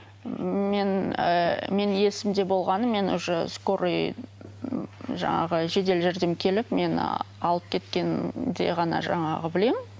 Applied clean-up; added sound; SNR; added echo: none; none; none; none.